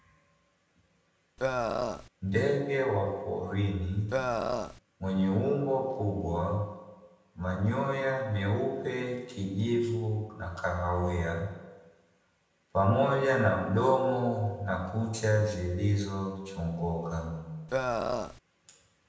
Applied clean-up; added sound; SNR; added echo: none; Burping, eructation; 0 dB; reverberation time 0.9 s.